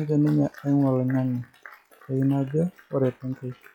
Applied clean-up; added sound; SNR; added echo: classical method log-MMSE.